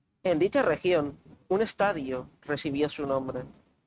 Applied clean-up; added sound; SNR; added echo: neural mask model RNNoise.